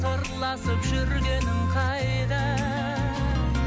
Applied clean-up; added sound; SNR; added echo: none; none; none; none.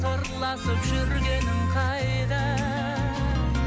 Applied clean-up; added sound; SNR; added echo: none; Harmonica; 19 dB; none.